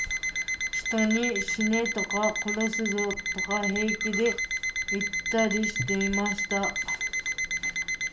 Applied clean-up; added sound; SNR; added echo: none; Alarm; 0 dB; none.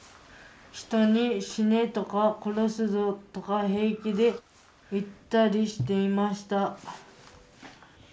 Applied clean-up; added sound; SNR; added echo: none; none; none; none.